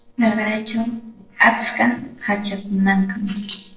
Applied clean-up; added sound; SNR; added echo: neural separator model SepFormer DNS4.